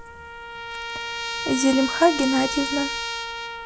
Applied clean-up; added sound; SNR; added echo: none; Trumpet; 5 dB; none.